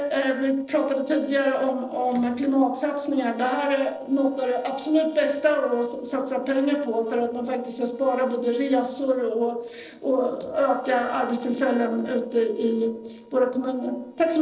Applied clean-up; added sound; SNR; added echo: neural separator model SepFormer DNS4.